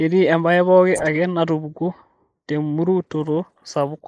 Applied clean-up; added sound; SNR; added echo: neural mask model Resemble Enhance denoiser.